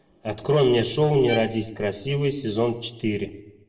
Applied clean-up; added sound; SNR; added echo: none; Bowed string instrument; 18 dB; reverberation time 0.6 s.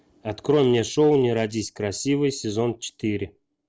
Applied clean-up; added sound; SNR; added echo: none; none; none; none.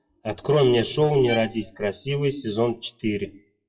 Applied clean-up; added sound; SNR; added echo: classical method WPE with log-MMSE.